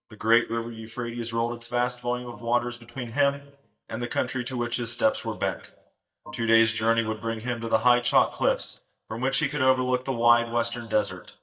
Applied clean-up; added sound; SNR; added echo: neural mask model DeepFilterNet 3.